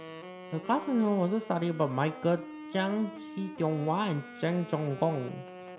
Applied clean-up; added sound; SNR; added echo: none; Wind instrument, woodwind instrument; 14 dB; none.